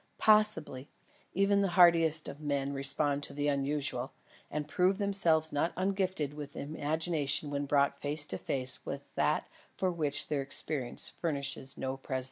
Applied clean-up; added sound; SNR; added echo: none; none; none; none.